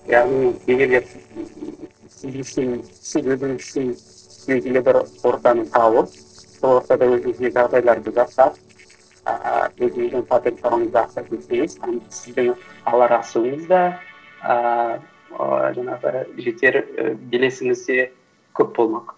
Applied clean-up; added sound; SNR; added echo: neural separator model SepFormer DNS4.